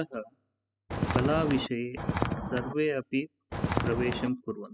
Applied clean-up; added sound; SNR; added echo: classical method spectral subtraction.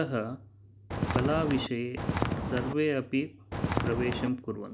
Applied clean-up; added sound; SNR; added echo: none; Walk, footsteps; -1 dB; none.